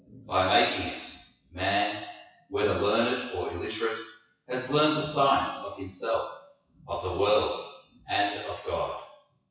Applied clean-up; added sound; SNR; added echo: classical method WPE with log-MMSE.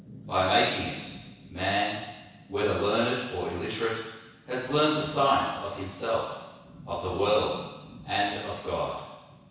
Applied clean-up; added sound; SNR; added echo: none; Rain / Thunderstorm; 19 dB; reverberation time 1.1 s.